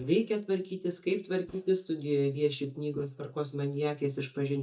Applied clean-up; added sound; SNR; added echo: neural mask model DeepFilterNet 3.